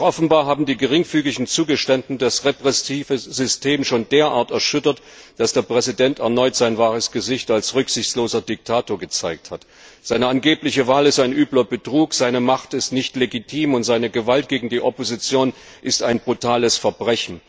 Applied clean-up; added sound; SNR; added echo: none; none; none; none.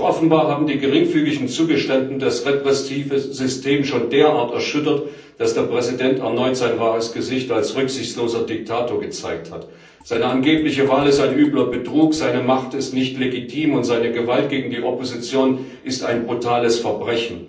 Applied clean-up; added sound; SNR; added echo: neural separator model SepFormer DNS4.